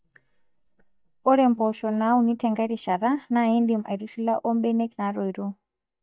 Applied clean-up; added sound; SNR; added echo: neural mask model DeepFilterNet 3.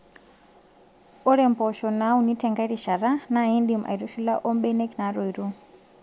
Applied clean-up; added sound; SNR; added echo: none; none; none; none.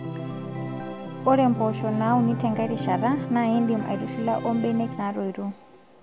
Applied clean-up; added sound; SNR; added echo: none; Organ; 6 dB; none.